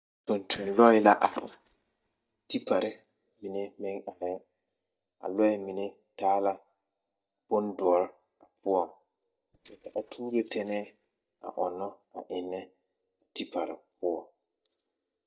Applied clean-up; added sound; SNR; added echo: neural mask model DeepFilterNet 3.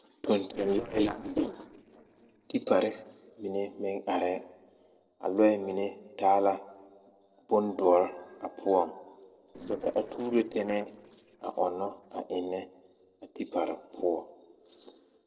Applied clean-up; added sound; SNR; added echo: neural separator model SepFormer DNS4.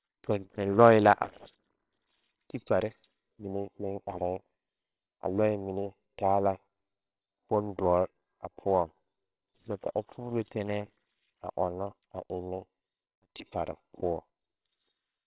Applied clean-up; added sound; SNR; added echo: neural separator model SepFormer WHAMR!.